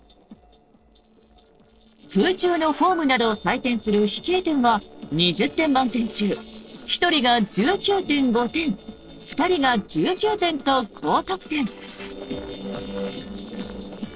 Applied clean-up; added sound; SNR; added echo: neural separator model SepFormer DNS4.